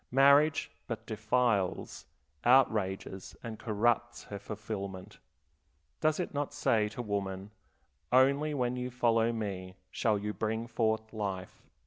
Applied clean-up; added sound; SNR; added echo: none; none; none; none.